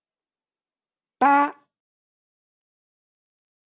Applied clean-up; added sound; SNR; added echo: none; none; none; none.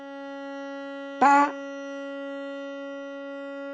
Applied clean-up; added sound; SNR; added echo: none; Bowed string instrument; 7 dB; none.